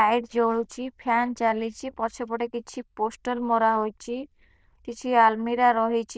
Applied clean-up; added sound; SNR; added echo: neural diffusion model UNIVERSE++.